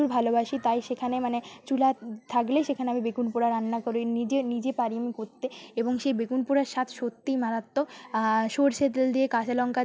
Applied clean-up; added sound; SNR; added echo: none; none; none; none.